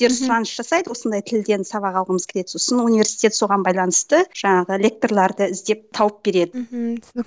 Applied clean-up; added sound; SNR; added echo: none; none; none; none.